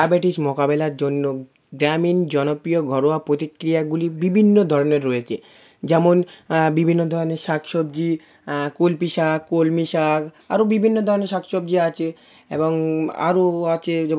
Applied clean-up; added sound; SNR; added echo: none; none; none; none.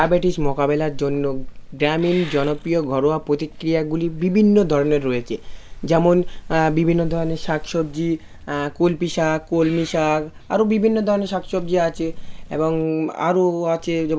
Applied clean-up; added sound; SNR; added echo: none; Meow / Purr; 11 dB; none.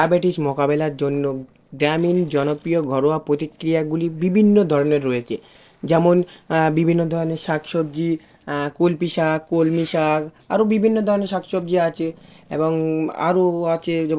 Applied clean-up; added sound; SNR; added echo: neural separator model SepFormer DNS4.